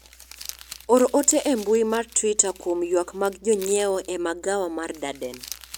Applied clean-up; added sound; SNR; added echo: none; Crumpling, crinkling; 19 dB; none.